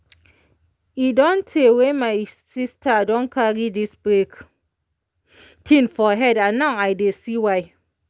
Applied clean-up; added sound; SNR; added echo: none; none; none; none.